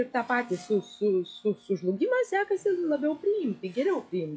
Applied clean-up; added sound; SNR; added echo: classical method log-MMSE.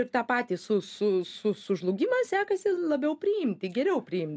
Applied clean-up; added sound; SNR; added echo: none; none; none; none.